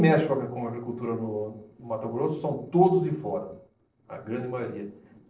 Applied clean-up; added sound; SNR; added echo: neural separator model SepFormer DNS4.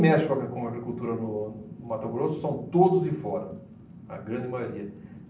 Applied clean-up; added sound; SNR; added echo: none; Fire; 17 dB; reverberation time 0.6 s.